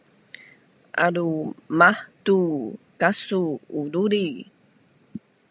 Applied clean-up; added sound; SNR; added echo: none; none; none; none.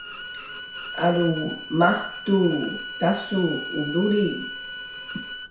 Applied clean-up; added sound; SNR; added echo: none; Bowed string instrument; 9 dB; reverberation time 0.6 s.